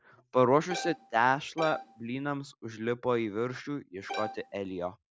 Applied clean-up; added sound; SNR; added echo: none; Bowed string instrument; 11 dB; none.